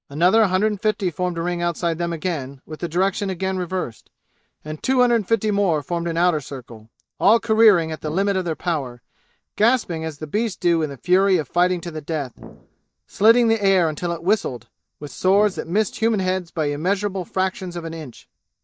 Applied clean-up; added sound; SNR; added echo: neural mask model DeepFilterNet 3.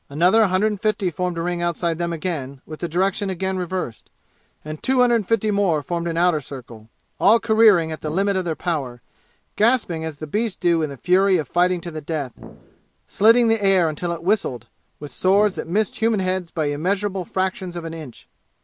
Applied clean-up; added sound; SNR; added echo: none; Brass instrument; 19 dB; none.